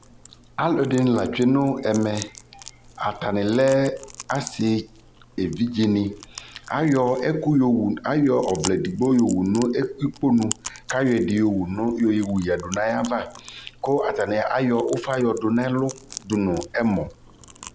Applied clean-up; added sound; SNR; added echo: none; Chewing, mastication; 19 dB; none.